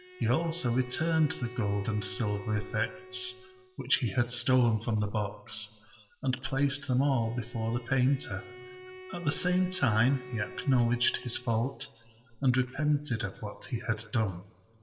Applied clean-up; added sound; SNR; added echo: none; Bowed string instrument; 19 dB; reverberation time 1.9 s.